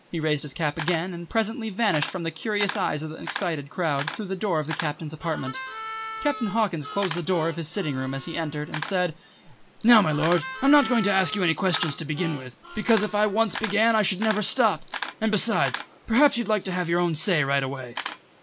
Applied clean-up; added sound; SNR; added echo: none; Harmonica + Camera; 11 dB; none.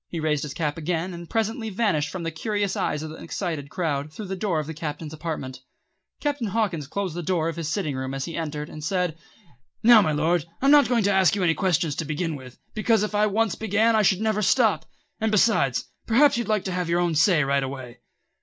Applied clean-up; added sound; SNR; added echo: none; none; none; none.